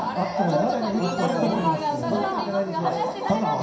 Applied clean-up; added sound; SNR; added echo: none; Harmonica; 17 dB; reverberation time 0.5 s.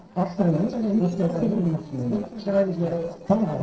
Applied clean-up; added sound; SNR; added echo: neural separator model SepFormer DNS4.